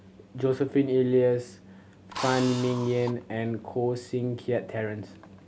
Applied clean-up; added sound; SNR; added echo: none; Drill; 11 dB; none.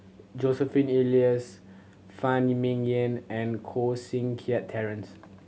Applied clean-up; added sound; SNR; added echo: none; none; none; none.